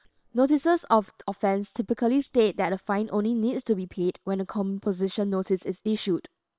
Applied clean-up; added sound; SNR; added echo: neural separator model SepFormer WHAM!.